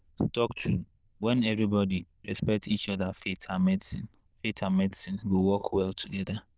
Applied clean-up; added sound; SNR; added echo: neural diffusion model UNIVERSE++.